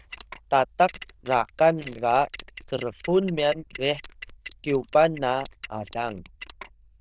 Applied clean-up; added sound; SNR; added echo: neural diffusion model UNIVERSE++.